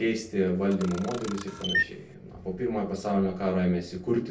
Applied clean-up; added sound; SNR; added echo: none; Camera; 5 dB; reverberation time 0.4 s.